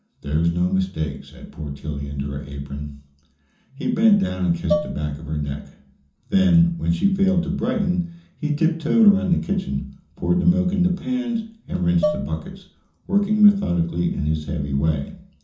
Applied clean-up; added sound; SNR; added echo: none; Dishes, pots, and pans; 6 dB; reverberation time 0.6 s.